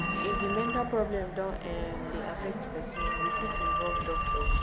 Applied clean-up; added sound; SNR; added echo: none; Telephone; -4 dB; none.